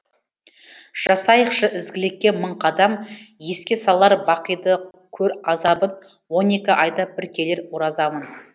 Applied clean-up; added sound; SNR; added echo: none; none; none; none.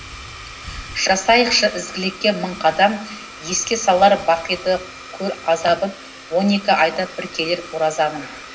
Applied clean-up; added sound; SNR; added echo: none; Domestic sounds, home sounds; 16 dB; reverberation time 0.4 s.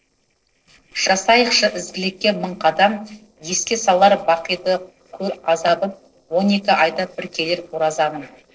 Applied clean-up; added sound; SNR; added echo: neural separator model SepFormer DNS4.